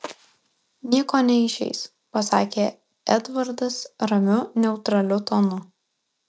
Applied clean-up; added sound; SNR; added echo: none; none; none; none.